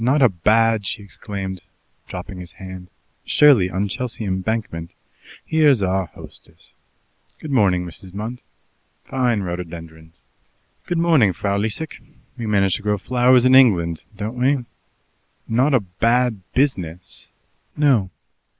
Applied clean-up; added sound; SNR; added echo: none; none; none; none.